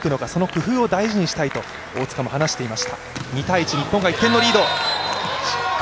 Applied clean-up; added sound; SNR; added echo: none; Motorcycle; 15 dB; none.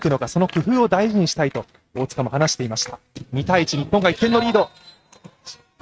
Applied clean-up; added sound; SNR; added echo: neural mask model RNNoise.